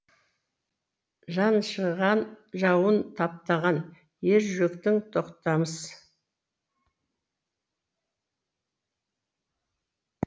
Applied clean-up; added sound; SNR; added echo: none; none; none; none.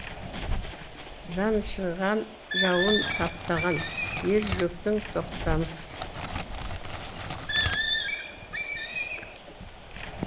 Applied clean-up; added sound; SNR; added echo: none; Bird + Crackle; 0 dB; none.